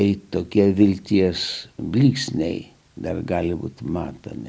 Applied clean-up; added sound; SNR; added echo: none; none; none; none.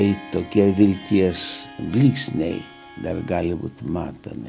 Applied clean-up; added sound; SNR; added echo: none; Harp; 19 dB; none.